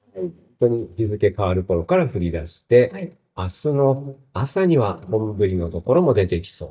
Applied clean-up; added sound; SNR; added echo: neural mask model DeepFilterNet 3.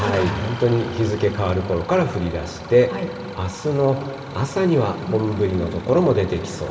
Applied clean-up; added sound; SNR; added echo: none; Idling / Engine starting; 14 dB; reverberation time 2.7 s.